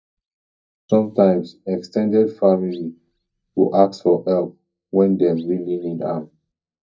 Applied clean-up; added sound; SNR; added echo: neural mask model DeepFilterNet 3.